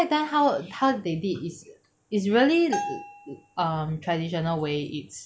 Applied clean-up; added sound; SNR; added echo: none; Bell; 10 dB; none.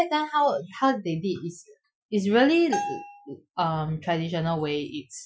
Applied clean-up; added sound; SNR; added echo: classical method Wiener filter.